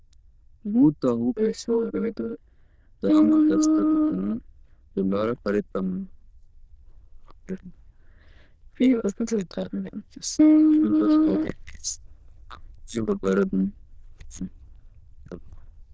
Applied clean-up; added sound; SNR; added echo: neural diffusion model UNIVERSE++.